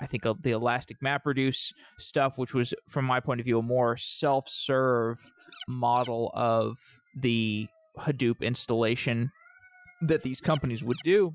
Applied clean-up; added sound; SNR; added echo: classical method Wiener filter.